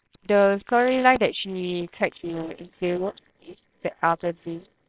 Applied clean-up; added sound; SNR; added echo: neural separator model SepFormer WHAMR!.